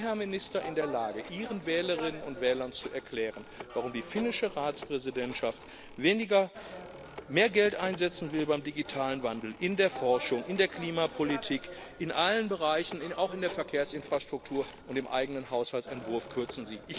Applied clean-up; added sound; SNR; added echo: none; Telephone; 14 dB; none.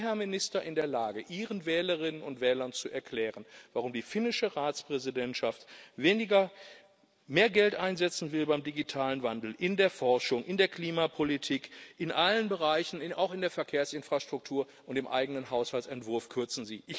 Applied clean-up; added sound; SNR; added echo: none; none; none; none.